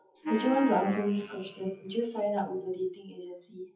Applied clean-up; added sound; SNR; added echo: classical method WPE with log-MMSE.